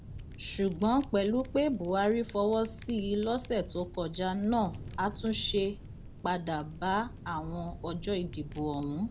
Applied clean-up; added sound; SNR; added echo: none; Fire; 13 dB; none.